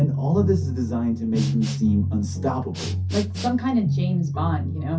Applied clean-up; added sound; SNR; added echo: none; Respiratory sounds; 19 dB; reverberation time 0.3 s.